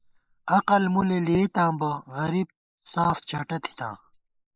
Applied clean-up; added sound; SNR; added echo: neural mask model Resemble Enhance denoiser.